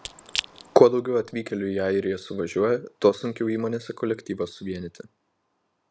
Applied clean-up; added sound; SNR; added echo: none; Crack / Crushing; 11 dB; none.